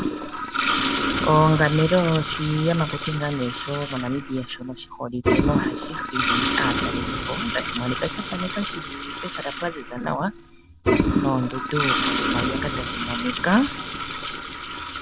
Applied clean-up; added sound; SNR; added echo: none; Toilet flush; 0 dB; none.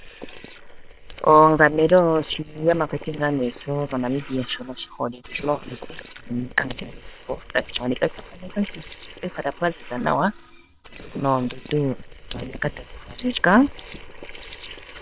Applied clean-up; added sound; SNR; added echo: neural separator model SepFormer WHAM!.